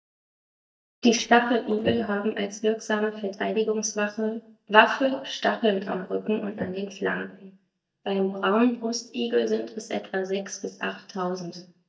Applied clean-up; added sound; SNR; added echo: neural mask model DeepFilterNet 3.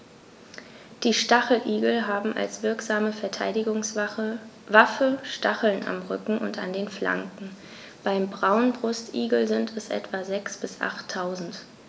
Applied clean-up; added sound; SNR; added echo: none; none; none; none.